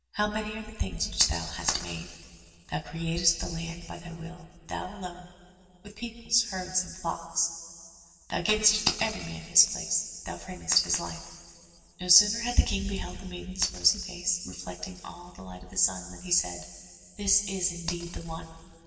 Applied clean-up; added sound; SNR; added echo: none; none; none; reverberation time 2.6 s.